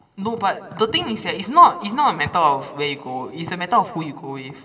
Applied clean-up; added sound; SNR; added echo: none; none; none; reverberation time 2.5 s.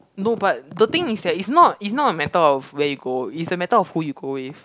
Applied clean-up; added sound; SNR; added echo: none; none; none; none.